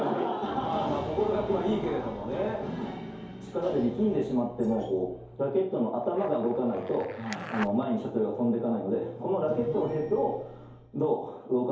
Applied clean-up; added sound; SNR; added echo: none; Zipper (clothing); 13 dB; reverberation time 2.4 s.